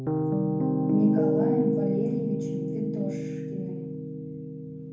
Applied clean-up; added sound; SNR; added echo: none; Piano; -4 dB; reverberation time 0.9 s.